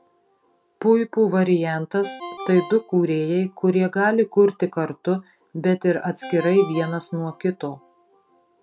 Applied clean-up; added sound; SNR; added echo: none; Ringtone; 19 dB; none.